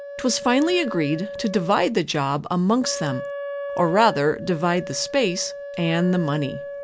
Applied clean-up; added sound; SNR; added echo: none; Wind instrument, woodwind instrument; 10 dB; none.